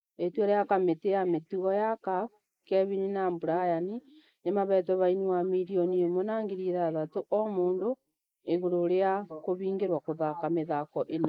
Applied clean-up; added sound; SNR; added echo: neural mask model Resemble Enhance denoiser.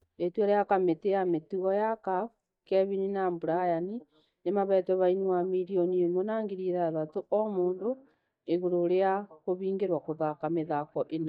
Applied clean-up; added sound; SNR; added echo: neural mask model DeepFilterNet 3.